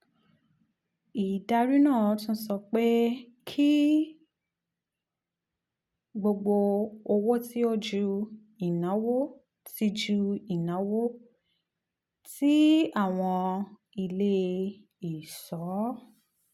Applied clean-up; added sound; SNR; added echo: none; none; none; none.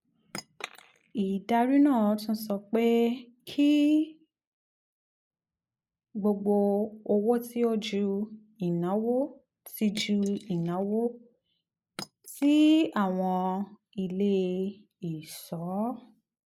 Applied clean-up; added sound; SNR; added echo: neural mask model Resemble Enhance denoiser.